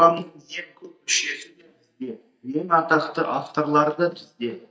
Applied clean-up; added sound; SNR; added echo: neural mask model DeepFilterNet 3.